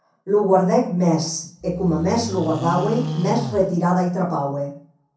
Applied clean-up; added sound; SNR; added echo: none; Livestock, farm animals, working animals; 9 dB; reverberation time 0.6 s.